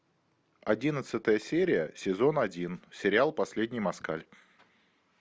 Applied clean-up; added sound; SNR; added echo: none; none; none; none.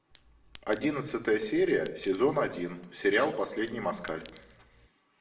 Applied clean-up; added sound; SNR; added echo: none; Chink, clink; 19 dB; reverberation time 0.8 s.